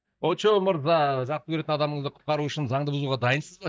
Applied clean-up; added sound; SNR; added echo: neural mask model DeepFilterNet 3.